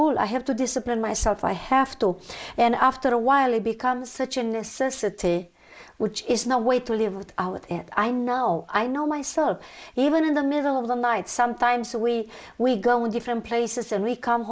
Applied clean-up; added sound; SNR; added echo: neural mask model Resemble Enhance denoiser.